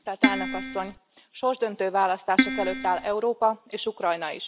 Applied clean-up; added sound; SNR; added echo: none; Keyboard (musical); -1 dB; none.